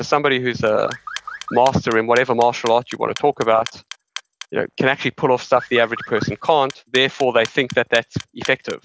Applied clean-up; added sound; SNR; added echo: none; Clock + Car; 17 dB; none.